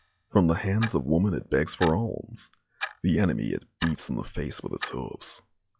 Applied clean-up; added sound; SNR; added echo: classical method log-MMSE.